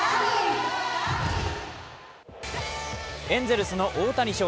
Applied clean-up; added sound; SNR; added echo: none; none; none; none.